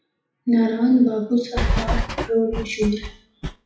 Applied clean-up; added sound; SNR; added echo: classical method WPE with log-MMSE.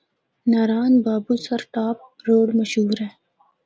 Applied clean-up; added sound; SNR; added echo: none; none; none; none.